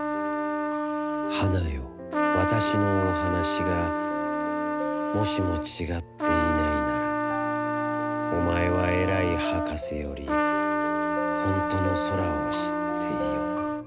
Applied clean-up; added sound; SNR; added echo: none; Trumpet; -3 dB; none.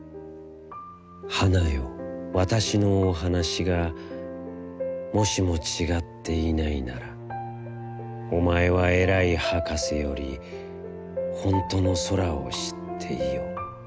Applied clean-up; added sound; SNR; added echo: none; none; none; none.